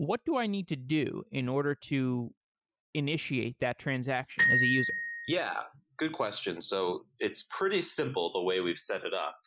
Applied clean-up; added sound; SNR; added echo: classical method Wiener filter.